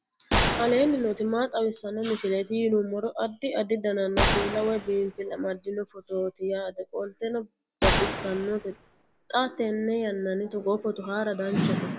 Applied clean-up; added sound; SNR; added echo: none; Gunshot, gunfire; 5 dB; none.